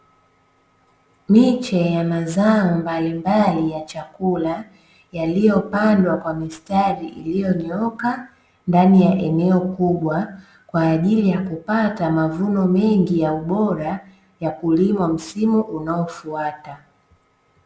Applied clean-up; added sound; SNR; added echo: none; none; none; none.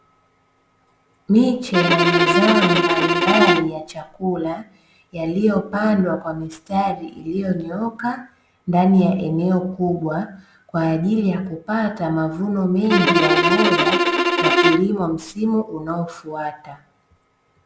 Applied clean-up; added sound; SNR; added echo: none; Bowed string instrument; -3 dB; none.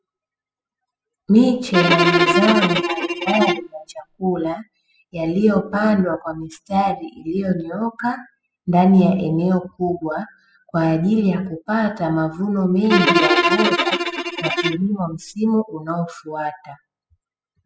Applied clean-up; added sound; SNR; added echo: classical method spectral subtraction.